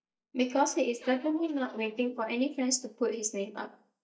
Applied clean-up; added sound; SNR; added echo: neural mask model DeepFilterNet 3.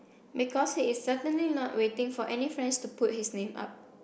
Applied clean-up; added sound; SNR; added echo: none; none; none; none.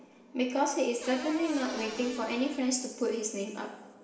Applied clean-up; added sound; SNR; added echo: none; Cupboard open or close / Door; 12 dB; reverberation time 1.2 s.